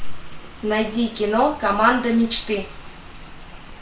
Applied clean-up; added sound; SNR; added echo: none; Rain; 14 dB; reverberation time 0.2 s.